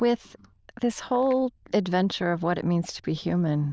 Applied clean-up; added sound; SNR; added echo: neural diffusion model UNIVERSE++.